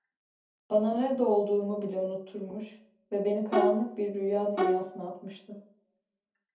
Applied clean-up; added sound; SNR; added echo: none; Bowed string instrument; 0 dB; reverberation time 0.5 s.